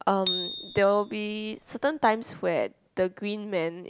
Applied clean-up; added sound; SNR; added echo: none; Bicycle bell; 8 dB; none.